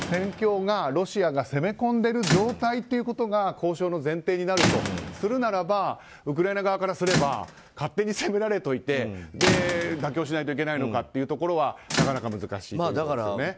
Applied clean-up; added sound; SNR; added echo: none; Squeak / Rattle / Slam; 7 dB; none.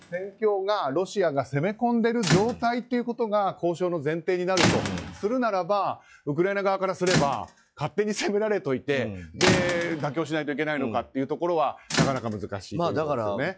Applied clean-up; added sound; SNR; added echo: classical method log-MMSE.